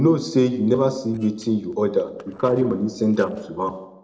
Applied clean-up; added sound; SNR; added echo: neural separator model SepFormer DNS4.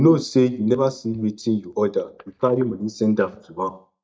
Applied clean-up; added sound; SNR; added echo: neural mask model DeepFilterNet 3.